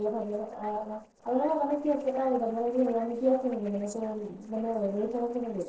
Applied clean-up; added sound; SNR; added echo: neural separator model SepFormer DNS4.